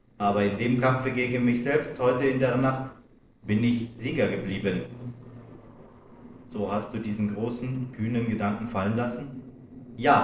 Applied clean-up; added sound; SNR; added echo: neural separator model SepFormer DNS4.